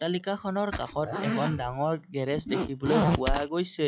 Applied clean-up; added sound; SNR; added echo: classical method log-MMSE.